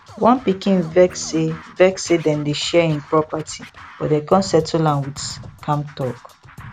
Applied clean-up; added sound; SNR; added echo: none; Scratching (performance technique) + Guitar; 20 dB; none.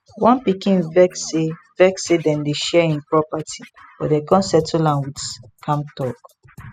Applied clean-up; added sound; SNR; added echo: classical method spectral subtraction.